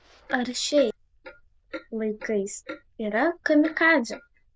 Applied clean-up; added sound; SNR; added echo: neural diffusion model UNIVERSE++.